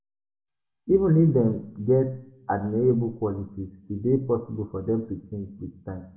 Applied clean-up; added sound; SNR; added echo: none; none; none; reverberation time 0.6 s.